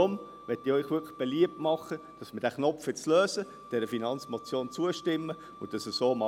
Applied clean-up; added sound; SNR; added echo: none; Wind instrument, woodwind instrument; 20 dB; none.